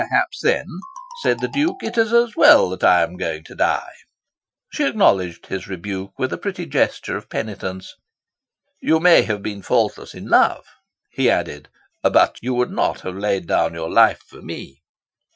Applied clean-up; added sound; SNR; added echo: classical method Wiener filter.